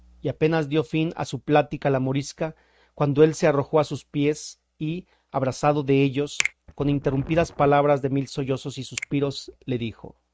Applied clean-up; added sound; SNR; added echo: neural mask model RNNoise.